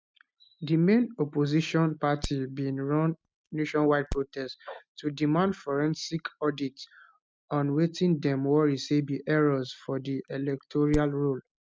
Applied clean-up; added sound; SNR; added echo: neural mask model RNNoise.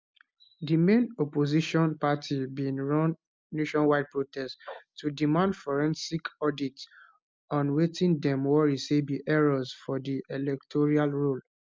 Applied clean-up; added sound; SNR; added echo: none; none; none; none.